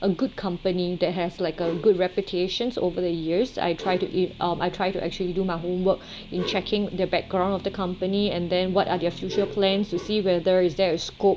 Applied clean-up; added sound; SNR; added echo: none; none; none; none.